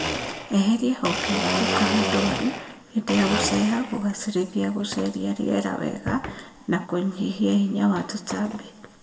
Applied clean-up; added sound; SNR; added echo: none; Domestic sounds, home sounds; 6 dB; reverberation time 1.1 s.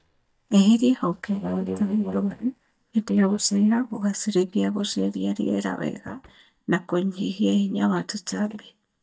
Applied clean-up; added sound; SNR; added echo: neural mask model DeepFilterNet 3.